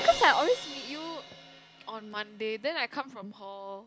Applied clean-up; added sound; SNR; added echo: none; Crash cymbal; 11 dB; none.